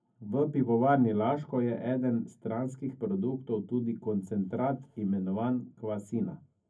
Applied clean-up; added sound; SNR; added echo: none; none; none; reverberation time 0.3 s.